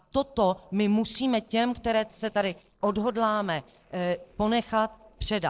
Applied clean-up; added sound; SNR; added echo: neural separator model SepFormer DNS4.